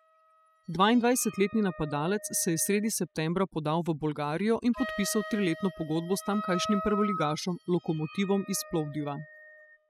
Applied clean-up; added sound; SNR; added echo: classical method spectral subtraction.